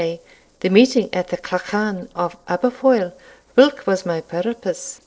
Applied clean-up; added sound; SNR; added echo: neural separator model SepFormer DNS4.